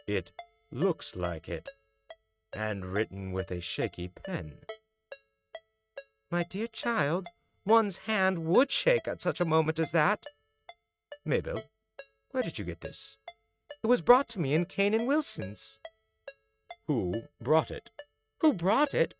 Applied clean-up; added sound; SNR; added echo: neural mask model RNNoise.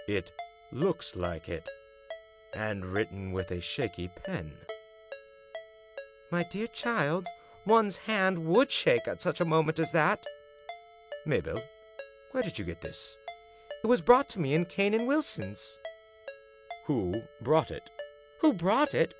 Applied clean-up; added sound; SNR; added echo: none; Ringtone; 15 dB; none.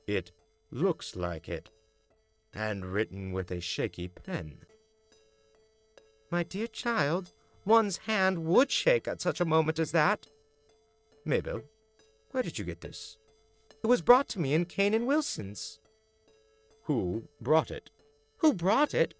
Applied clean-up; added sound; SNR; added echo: neural separator model SepFormer DNS4.